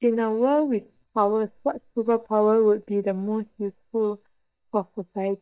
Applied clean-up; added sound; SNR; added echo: neural mask model DeepFilterNet 3.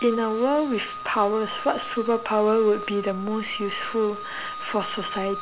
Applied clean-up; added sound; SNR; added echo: none; Organ; 11 dB; none.